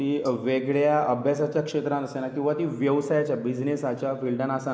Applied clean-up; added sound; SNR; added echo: neural mask model Resemble Enhance denoiser.